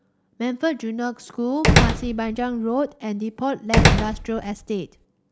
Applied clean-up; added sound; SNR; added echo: none; Slam; -4 dB; none.